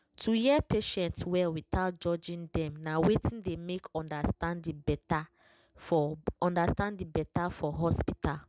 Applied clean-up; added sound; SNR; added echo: none; none; none; none.